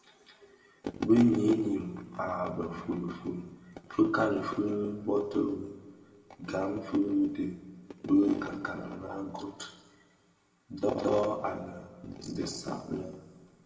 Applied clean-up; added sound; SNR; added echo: none; none; none; reverberation time 1.7 s.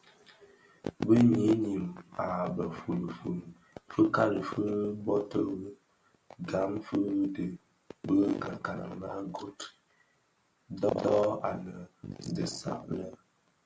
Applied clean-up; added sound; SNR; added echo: none; none; none; none.